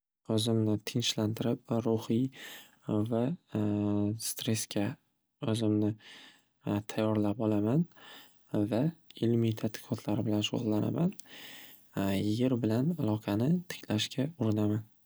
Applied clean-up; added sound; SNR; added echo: none; none; none; none.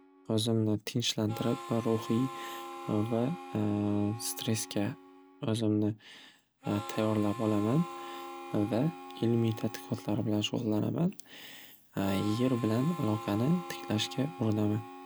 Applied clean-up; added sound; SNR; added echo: none; Harmonica; 14 dB; none.